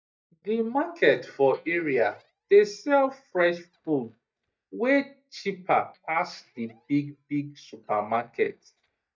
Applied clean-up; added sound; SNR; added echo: neural mask model DeepFilterNet 3.